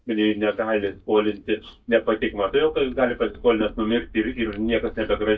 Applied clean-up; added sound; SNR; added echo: neural mask model DeepFilterNet 3.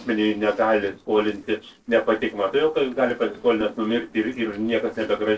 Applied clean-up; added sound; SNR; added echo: neural separator model SepFormer DNS4.